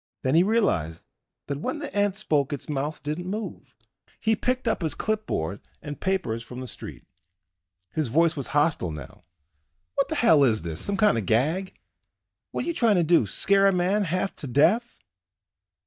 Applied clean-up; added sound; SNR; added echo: neural mask model DeepFilterNet 3.